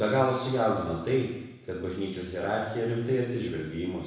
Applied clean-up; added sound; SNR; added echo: none; none; none; reverberation time 1.1 s.